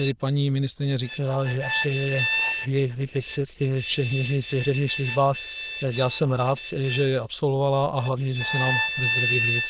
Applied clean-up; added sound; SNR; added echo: neural diffusion model UNIVERSE++.